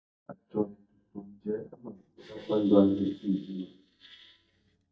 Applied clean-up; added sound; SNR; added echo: neural mask model DeepFilterNet 3.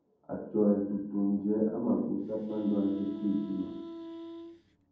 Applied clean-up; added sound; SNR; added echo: none; Wind instrument, woodwind instrument; 12 dB; reverberation time 1.2 s.